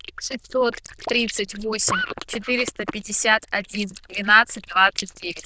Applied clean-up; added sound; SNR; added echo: neural diffusion model UNIVERSE++.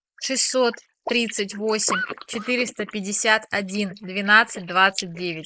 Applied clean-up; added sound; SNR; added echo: neural mask model Resemble Enhance denoiser.